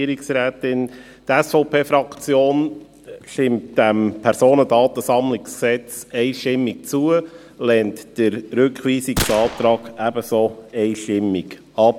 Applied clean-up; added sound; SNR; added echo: none; Gunshot, gunfire; 9 dB; none.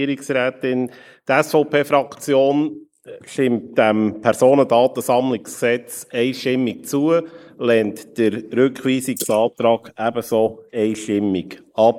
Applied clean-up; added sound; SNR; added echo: neural mask model Resemble Enhance denoiser.